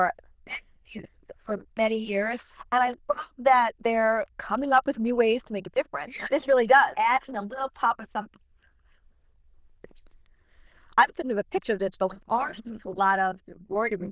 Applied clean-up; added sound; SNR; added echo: neural diffusion model UNIVERSE++.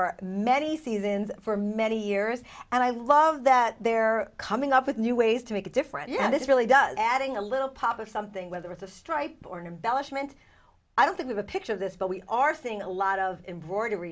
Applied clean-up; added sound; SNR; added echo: none; none; none; none.